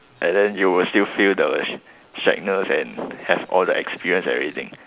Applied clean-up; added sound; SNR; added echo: none; none; none; none.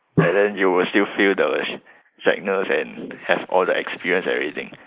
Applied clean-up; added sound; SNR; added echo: neural mask model Resemble Enhance denoiser.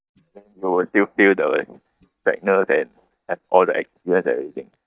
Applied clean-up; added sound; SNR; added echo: neural mask model DeepFilterNet 3.